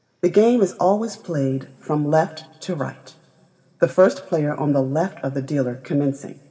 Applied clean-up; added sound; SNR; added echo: none; none; none; reverberation time 2.3 s.